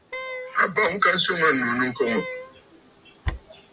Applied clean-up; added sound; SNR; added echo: none; Wind instrument, woodwind instrument; 12 dB; none.